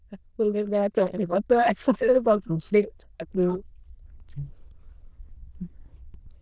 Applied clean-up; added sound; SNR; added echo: neural diffusion model UNIVERSE++.